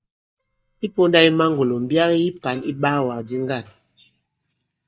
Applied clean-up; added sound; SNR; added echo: neural mask model DeepFilterNet 3.